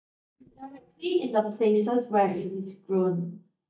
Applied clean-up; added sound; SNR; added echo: neural mask model DeepFilterNet 3.